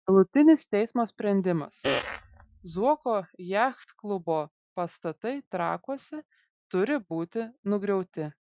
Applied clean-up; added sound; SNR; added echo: classical method Wiener filter.